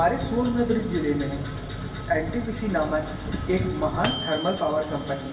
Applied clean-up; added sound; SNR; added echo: none; Microwave oven; 10 dB; reverberation time 1.1 s.